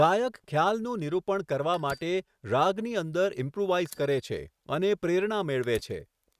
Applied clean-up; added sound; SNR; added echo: neural mask model RNNoise.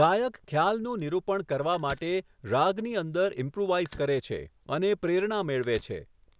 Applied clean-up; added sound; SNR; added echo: none; Fire; 20 dB; none.